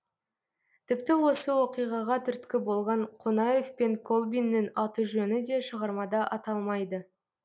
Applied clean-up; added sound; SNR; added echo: none; none; none; none.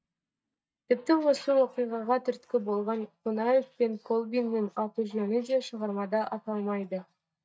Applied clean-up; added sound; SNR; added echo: neural mask model DeepFilterNet 3.